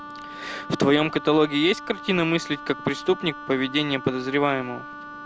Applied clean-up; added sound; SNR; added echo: none; Wind instrument, woodwind instrument; 14 dB; none.